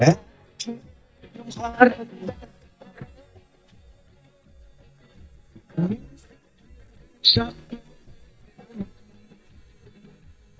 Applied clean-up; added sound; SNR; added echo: neural mask model DeepFilterNet 3.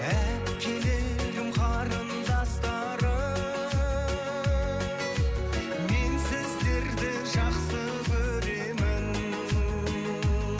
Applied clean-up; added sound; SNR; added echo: none; Wind instrument, woodwind instrument; 13 dB; none.